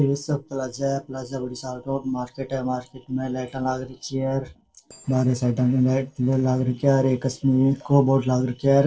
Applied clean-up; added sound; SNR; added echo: neural separator model SepFormer DNS4.